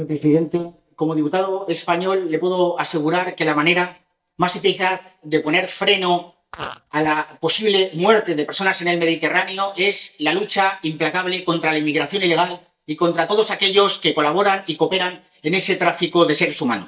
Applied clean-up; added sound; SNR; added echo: neural mask model DeepFilterNet 3.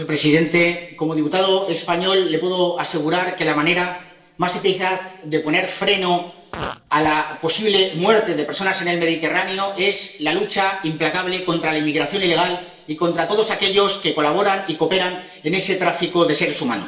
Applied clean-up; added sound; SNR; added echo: none; Fart; 15 dB; reverberation time 0.8 s.